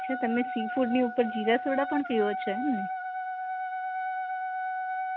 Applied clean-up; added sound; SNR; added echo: none; Wind instrument, woodwind instrument; 3 dB; none.